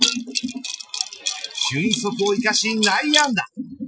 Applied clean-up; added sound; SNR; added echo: classical method Wiener filter.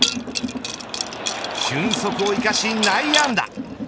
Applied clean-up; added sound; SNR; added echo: none; Liquid; 4 dB; none.